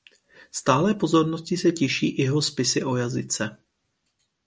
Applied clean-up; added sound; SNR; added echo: none; none; none; none.